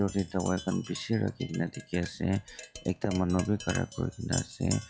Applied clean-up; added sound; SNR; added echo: classical method log-MMSE.